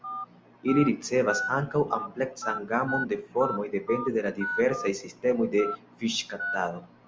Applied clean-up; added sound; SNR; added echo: none; Telephone; 9 dB; none.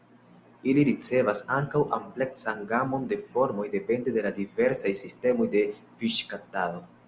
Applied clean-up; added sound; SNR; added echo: none; none; none; none.